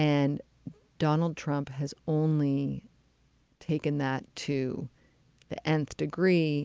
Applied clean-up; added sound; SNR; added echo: none; none; none; none.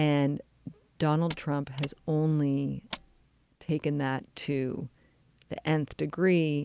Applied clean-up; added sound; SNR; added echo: none; Mechanisms; 11 dB; none.